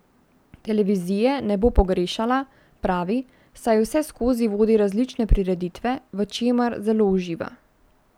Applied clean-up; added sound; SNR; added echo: none; none; none; none.